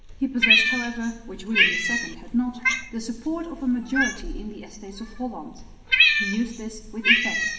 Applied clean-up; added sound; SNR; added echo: none; Cat; -5 dB; reverberation time 2.9 s.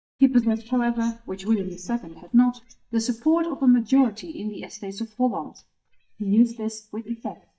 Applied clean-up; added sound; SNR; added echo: neural mask model DeepFilterNet 3.